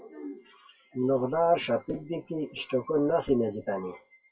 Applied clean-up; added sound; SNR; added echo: classical method WPE with log-MMSE.